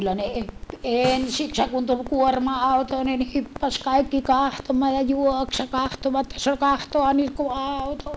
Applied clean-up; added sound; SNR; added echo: none; Crackle + Snare drum; 15 dB; none.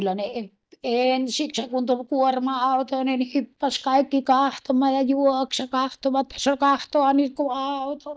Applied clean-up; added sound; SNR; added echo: neural mask model DeepFilterNet 3.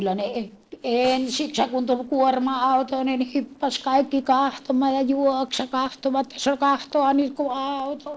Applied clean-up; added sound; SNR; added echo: neural separator model SepFormer DNS4.